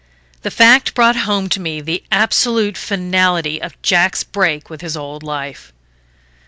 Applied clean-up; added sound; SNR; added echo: none; none; none; none.